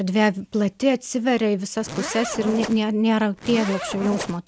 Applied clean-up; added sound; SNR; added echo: none; Zipper (clothing); 8 dB; none.